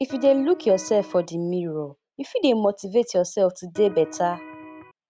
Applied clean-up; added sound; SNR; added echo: none; Electric guitar; 17 dB; none.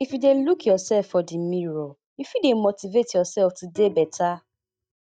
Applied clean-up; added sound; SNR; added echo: neural mask model DeepFilterNet 3.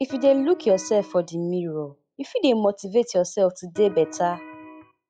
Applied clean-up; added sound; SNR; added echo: classical method log-MMSE.